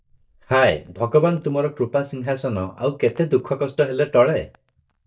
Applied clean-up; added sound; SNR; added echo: neural mask model DeepFilterNet 3.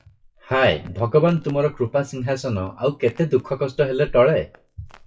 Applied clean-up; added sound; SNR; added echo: classical method WPE with log-MMSE.